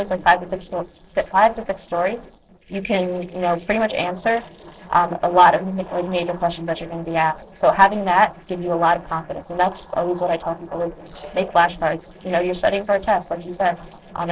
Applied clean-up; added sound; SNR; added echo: neural separator model SepFormer DNS4.